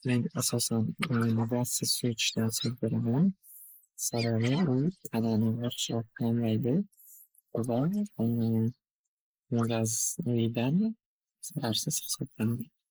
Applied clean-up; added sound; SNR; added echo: neural mask model Resemble Enhance denoiser.